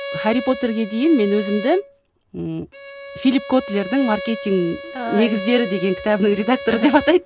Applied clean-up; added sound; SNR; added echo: none; Bowed string instrument; 11 dB; none.